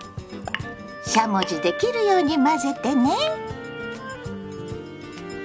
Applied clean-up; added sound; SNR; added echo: none; none; none; none.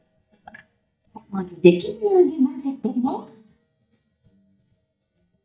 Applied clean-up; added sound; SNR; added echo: neural mask model DeepFilterNet 3.